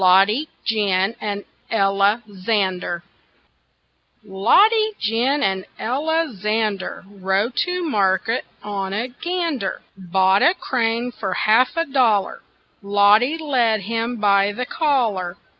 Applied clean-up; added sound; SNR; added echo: none; none; none; none.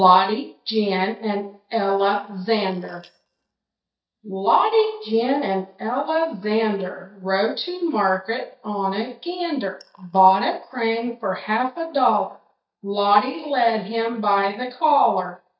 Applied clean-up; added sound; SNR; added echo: neural mask model DeepFilterNet 3.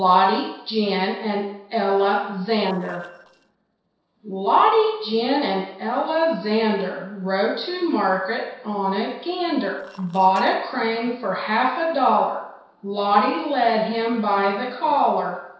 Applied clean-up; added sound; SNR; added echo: neural separator model SepFormer DNS4.